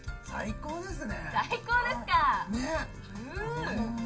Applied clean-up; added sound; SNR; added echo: none; Wind / Fire; 18 dB; reverberation time 0.2 s.